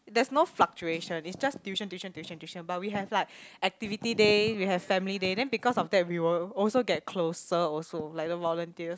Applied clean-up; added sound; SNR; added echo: none; none; none; none.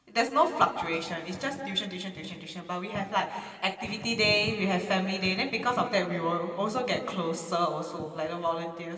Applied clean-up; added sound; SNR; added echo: none; none; none; reverberation time 2.3 s.